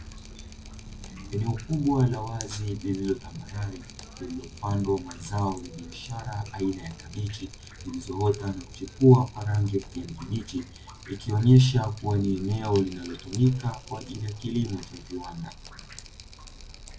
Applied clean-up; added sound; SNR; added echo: none; Drip; 16 dB; reverberation time 0.1 s.